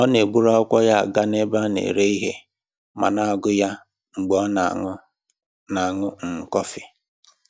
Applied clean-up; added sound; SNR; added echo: none; none; none; none.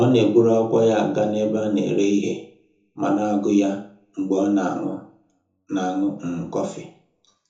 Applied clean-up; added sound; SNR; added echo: none; none; none; reverberation time 0.6 s.